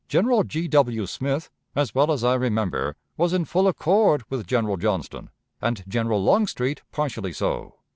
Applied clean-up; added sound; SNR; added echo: none; none; none; none.